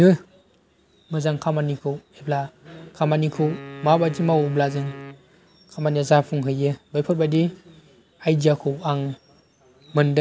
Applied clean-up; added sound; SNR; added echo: none; Wind instrument, woodwind instrument; 17 dB; none.